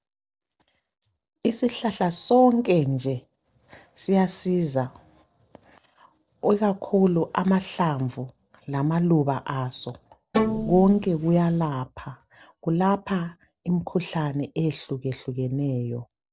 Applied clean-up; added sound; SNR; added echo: neural separator model SepFormer DNS4.